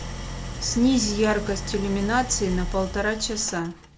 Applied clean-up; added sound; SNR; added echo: none; Idling; 8 dB; none.